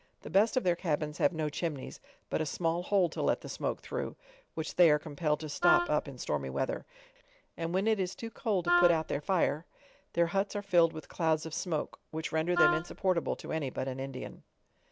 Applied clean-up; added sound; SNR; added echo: none; Wind instrument, woodwind instrument; 1 dB; none.